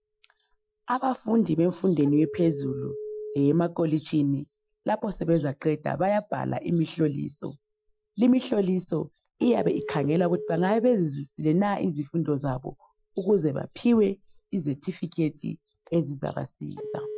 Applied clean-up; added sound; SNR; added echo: classical method Wiener filter.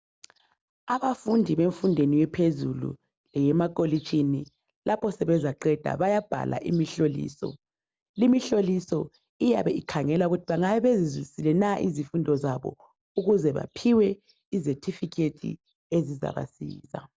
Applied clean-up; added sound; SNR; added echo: none; none; none; none.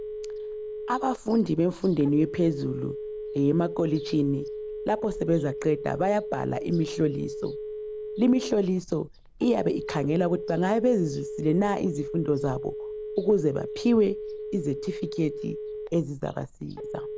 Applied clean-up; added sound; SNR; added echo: none; Telephone; 9 dB; none.